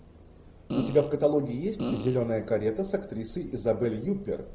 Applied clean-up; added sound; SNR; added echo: none; Fart; 4 dB; none.